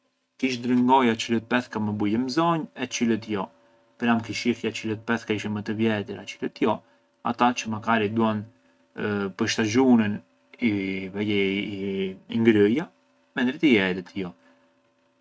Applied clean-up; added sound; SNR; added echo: none; none; none; none.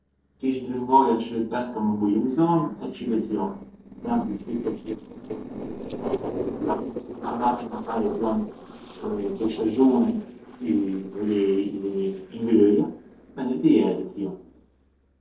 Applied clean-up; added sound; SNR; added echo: neural separator model SepFormer DNS4.